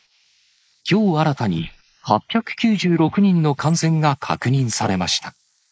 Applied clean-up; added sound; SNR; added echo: neural mask model Resemble Enhance denoiser.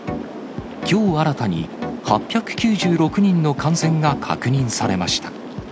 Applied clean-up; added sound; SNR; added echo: none; none; none; none.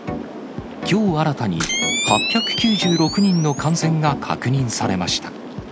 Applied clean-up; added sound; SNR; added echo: none; Camera; 6 dB; none.